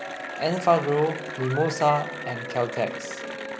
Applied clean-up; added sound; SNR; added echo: none; Applause / Cheering; 8 dB; none.